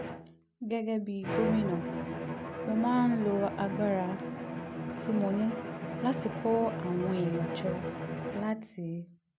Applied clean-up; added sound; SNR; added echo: none; Bowed string instrument; 4 dB; none.